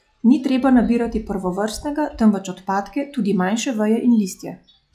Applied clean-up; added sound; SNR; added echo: classical method log-MMSE.